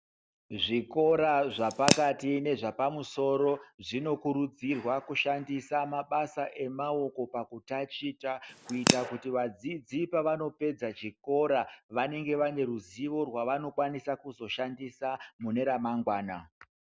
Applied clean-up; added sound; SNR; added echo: none; Crack / Crackle; -2 dB; none.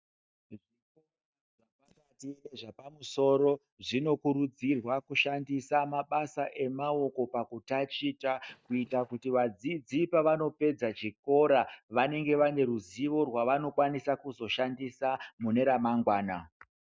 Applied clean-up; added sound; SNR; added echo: neural mask model DeepFilterNet 3.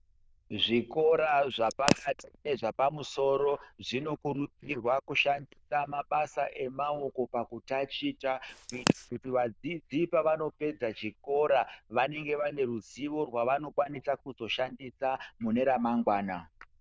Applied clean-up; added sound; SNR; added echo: neural diffusion model UNIVERSE++.